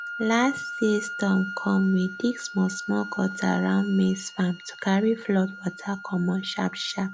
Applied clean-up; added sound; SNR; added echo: none; Wind instrument, woodwind instrument; 12 dB; none.